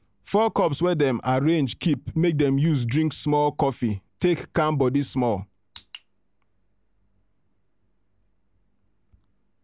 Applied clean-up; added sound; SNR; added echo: none; none; none; none.